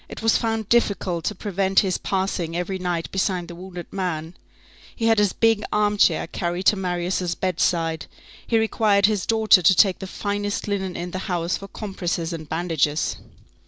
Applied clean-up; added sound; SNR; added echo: none; none; none; none.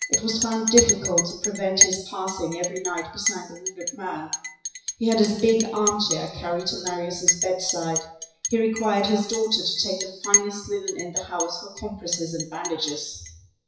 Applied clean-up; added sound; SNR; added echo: classical method WPE with log-MMSE.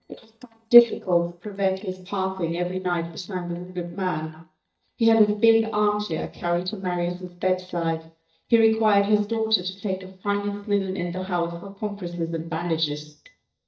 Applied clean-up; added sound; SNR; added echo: neural mask model DeepFilterNet 3.